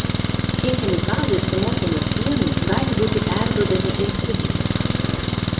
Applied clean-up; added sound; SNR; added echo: none; Engine; -5 dB; reverberation time 1.7 s.